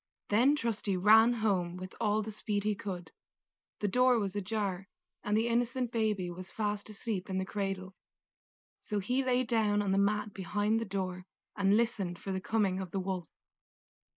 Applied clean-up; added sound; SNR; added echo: neural mask model Resemble Enhance denoiser.